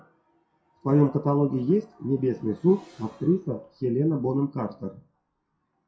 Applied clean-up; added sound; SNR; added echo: classical method WPE with log-MMSE.